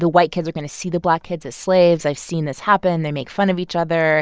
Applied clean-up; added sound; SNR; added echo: none; none; none; none.